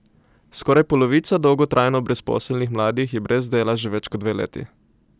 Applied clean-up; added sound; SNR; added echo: none; none; none; none.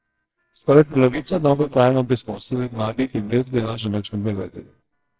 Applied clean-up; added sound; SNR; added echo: neural separator model SepFormer WHAMR!.